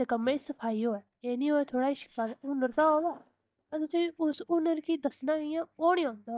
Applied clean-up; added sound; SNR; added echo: neural mask model DeepFilterNet 3.